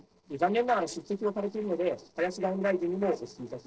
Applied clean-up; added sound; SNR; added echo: neural separator model SepFormer DNS4.